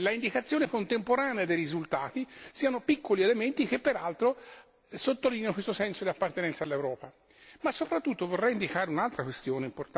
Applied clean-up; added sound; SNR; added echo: none; none; none; none.